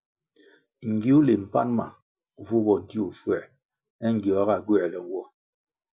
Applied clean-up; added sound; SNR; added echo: none; none; none; none.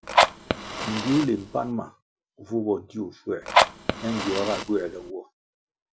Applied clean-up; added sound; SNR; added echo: none; Fire; -4 dB; none.